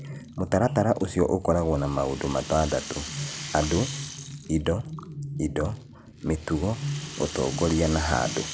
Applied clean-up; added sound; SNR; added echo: none; Rattle; 14 dB; none.